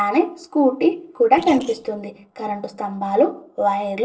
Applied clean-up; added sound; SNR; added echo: neural separator model SepFormer DNS4.